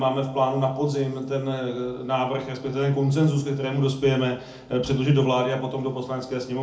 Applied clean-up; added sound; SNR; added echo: none; none; none; reverberation time 0.4 s.